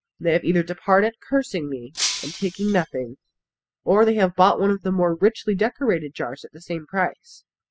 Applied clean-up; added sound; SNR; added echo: classical method spectral subtraction.